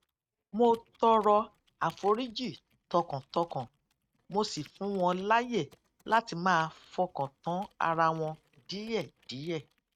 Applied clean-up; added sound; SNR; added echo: neural mask model RNNoise.